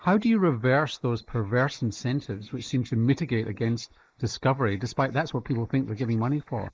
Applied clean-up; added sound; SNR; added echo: neural mask model Resemble Enhance denoiser.